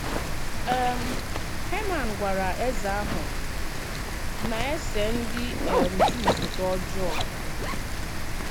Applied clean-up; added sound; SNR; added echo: none; Rain + Zipper (clothing); -5 dB; none.